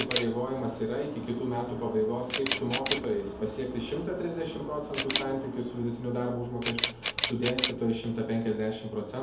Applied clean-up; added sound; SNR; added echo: none; Camera; 1 dB; reverberation time 2.1 s.